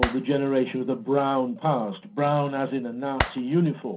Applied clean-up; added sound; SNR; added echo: none; Clapping; -1 dB; reverberation time 0.3 s.